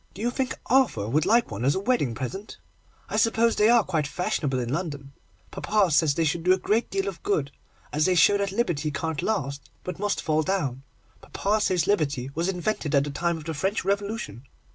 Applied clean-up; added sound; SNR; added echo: none; none; none; none.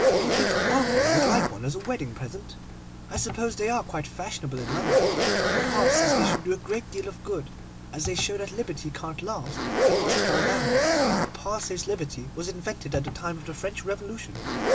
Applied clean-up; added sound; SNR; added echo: none; Zipper (clothing); -4 dB; none.